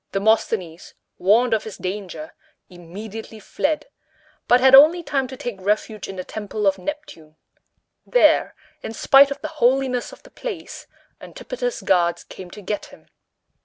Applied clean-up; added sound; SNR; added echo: none; none; none; none.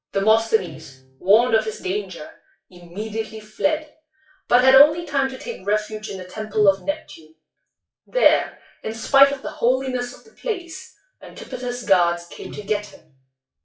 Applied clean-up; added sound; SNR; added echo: classical method WPE with log-MMSE.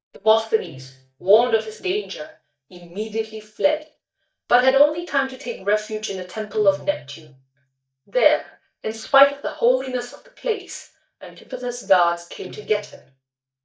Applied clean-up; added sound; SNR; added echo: neural mask model DeepFilterNet 3.